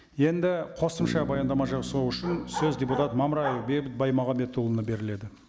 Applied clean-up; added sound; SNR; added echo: none; Bark + Bass guitar; 8 dB; none.